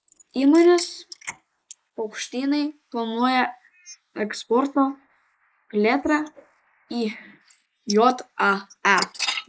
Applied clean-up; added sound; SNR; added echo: neural mask model Resemble Enhance denoiser.